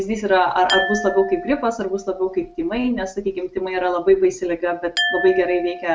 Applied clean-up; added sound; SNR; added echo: none; Glass; 9 dB; none.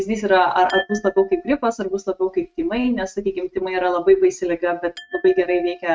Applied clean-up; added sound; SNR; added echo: neural mask model RNNoise.